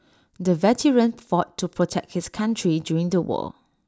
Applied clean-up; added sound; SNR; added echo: none; none; none; none.